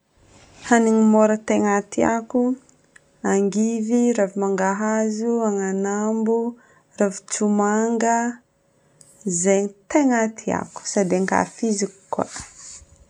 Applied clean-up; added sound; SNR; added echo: none; none; none; none.